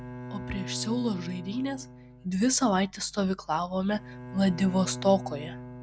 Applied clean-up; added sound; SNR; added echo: none; Bowed string instrument; 12 dB; none.